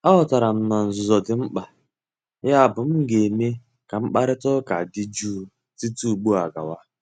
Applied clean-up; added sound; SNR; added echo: none; none; none; none.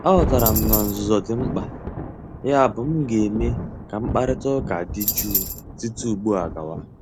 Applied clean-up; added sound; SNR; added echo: none; Tambourine + Thunder; 4 dB; none.